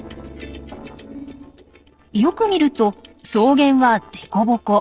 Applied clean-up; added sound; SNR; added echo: neural separator model SepFormer DNS4.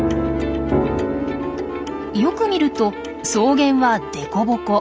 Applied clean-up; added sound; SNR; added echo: none; Wind instrument, woodwind instrument; 15 dB; none.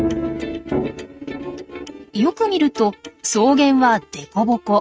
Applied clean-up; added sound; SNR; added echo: neural mask model RNNoise.